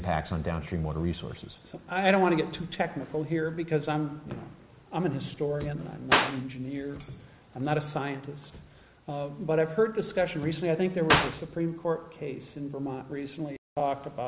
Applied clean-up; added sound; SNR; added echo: none; Clapping; -4 dB; none.